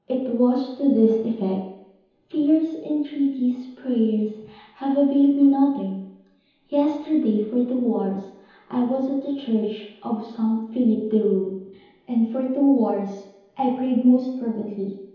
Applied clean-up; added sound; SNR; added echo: none; none; none; reverberation time 1.0 s.